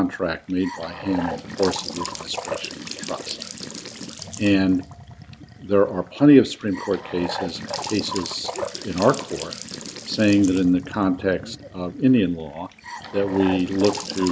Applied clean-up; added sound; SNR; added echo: none; Trickle, dribble / Bathtub (filling or washing) / Sink (filling or washing) / Gurgling; 11 dB; none.